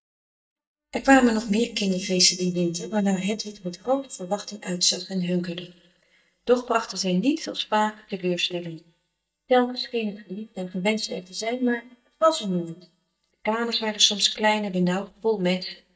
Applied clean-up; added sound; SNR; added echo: neural mask model DeepFilterNet 3.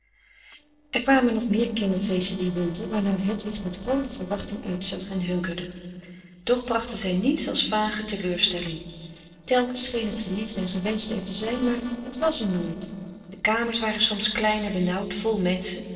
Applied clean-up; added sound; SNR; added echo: neural separator model SepFormer DNS4.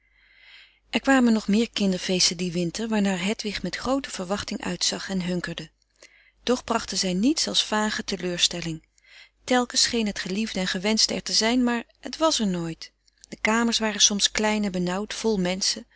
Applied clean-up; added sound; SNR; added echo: none; none; none; none.